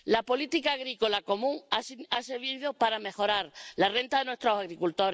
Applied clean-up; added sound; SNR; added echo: none; none; none; none.